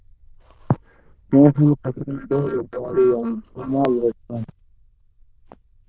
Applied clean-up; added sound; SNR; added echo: neural diffusion model UNIVERSE++.